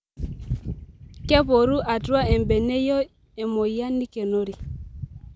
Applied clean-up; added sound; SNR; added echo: none; none; none; none.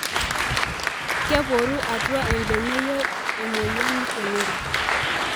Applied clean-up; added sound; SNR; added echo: none; Applause; -2 dB; none.